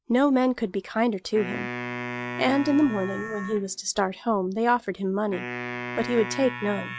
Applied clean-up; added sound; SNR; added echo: classical method log-MMSE.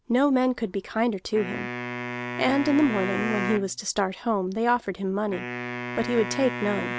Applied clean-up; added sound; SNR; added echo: none; Wind instrument, woodwind instrument; 8 dB; none.